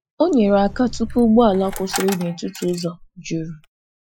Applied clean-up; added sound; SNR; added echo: classical method Wiener filter.